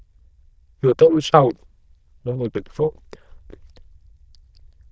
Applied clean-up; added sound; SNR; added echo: neural diffusion model UNIVERSE++.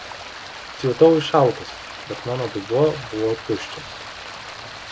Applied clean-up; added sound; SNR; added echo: none; Stream; 13 dB; none.